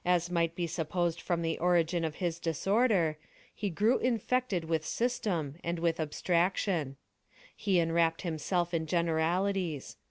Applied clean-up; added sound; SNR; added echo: none; none; none; none.